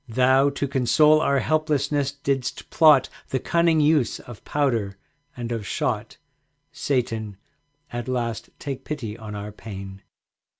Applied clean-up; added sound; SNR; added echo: none; none; none; none.